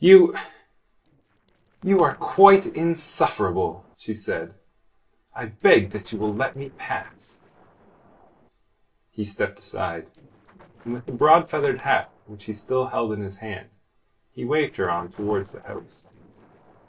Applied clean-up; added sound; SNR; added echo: neural separator model SepFormer DNS4.